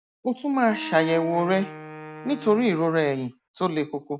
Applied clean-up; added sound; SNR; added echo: none; Wind instrument, woodwind instrument; 14 dB; none.